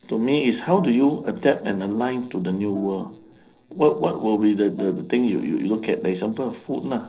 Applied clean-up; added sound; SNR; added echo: neural separator model SepFormer DNS4.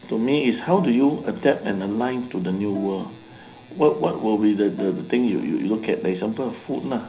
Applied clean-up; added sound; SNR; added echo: none; Bowed string instrument; 20 dB; reverberation time 0.5 s.